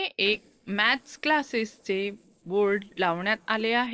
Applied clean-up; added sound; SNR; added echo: neural separator model SepFormer DNS4.